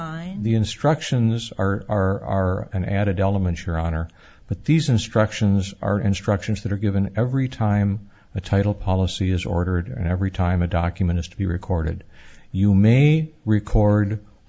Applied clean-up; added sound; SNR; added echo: none; none; none; none.